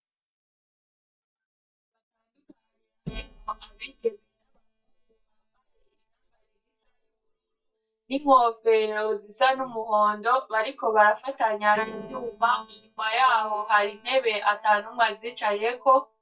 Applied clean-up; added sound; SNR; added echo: neural mask model DeepFilterNet 3.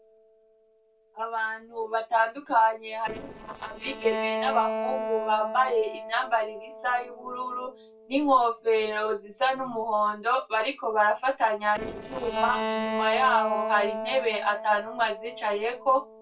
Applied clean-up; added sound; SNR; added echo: neural separator model SepFormer DNS4.